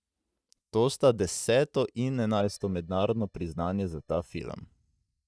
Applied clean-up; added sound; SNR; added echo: neural mask model DeepFilterNet 3.